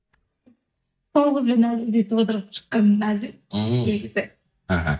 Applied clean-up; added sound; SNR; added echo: neural mask model DeepFilterNet 3.